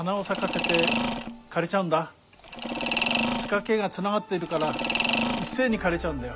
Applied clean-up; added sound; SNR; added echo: none; Mechanisms; 1 dB; none.